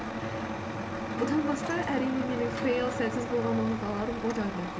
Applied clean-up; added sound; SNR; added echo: none; Truck + Bowed string instrument; 3 dB; none.